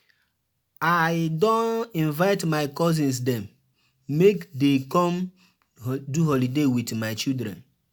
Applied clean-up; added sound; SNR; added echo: none; none; none; none.